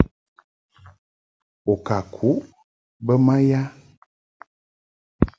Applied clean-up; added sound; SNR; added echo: none; none; none; none.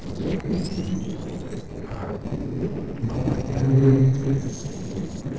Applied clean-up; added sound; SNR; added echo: neural separator model SepFormer DNS4.